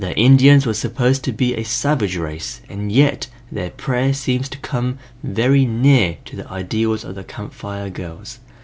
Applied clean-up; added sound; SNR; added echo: none; none; none; none.